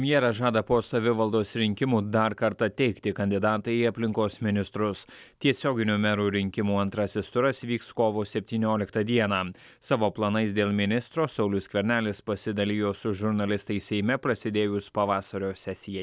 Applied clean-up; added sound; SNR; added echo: none; none; none; none.